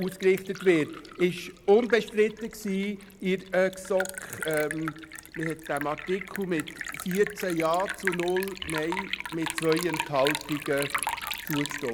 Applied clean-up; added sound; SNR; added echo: none; Liquid; 9 dB; none.